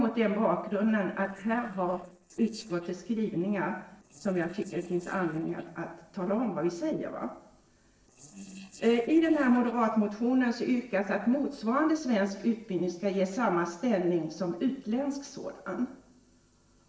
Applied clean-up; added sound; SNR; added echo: neural separator model SepFormer DNS4.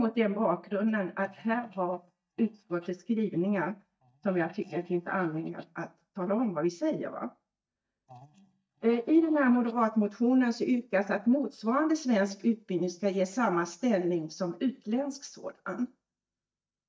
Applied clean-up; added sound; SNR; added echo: neural mask model DeepFilterNet 3.